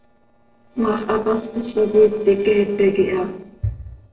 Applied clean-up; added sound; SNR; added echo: neural separator model SepFormer DNS4.